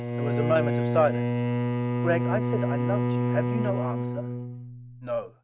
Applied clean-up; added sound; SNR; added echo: neural mask model RNNoise.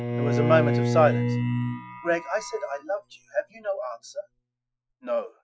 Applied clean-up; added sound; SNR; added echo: classical method Wiener filter.